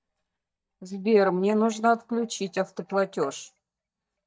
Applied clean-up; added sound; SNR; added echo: neural mask model DeepFilterNet 3.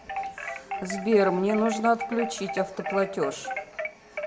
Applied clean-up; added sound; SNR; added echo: none; Wind chime; 7 dB; reverberation time 1.0 s.